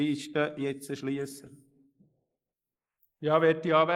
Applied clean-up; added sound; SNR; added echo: neural mask model Resemble Enhance denoiser.